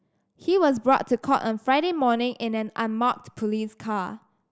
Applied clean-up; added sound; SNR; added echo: none; none; none; none.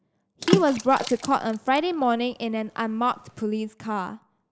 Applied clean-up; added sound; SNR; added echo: none; Water / Splash, splatter; 6 dB; none.